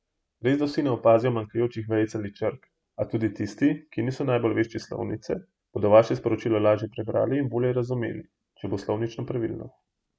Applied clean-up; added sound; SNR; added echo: none; none; none; none.